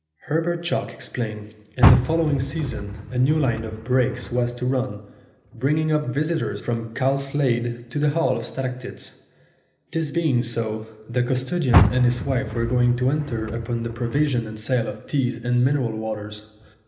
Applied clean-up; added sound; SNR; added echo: none; Car; 6 dB; reverberation time 0.8 s.